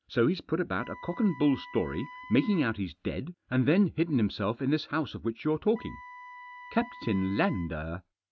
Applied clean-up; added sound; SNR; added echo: none; Wind instrument, woodwind instrument; 18 dB; none.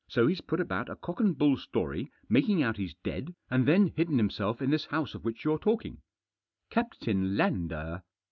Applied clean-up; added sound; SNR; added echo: none; none; none; none.